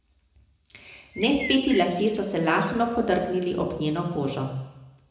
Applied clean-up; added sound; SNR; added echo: none; Bird; 13 dB; reverberation time 0.9 s.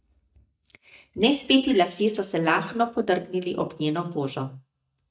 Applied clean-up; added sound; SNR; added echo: neural mask model DeepFilterNet 3.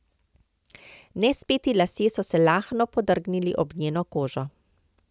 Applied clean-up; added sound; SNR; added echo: none; none; none; none.